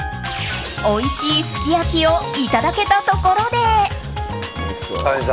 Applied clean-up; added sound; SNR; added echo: none; none; none; none.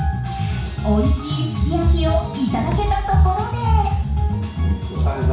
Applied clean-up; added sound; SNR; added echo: none; Bass drum; 10 dB; reverberation time 0.6 s.